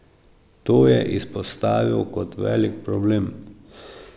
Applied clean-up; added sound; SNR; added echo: none; none; none; none.